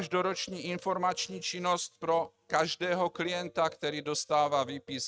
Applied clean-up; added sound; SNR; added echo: neural mask model RNNoise.